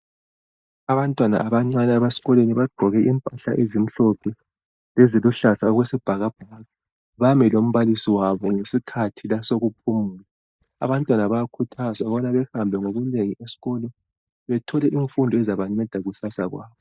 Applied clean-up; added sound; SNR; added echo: neural mask model DeepFilterNet 3.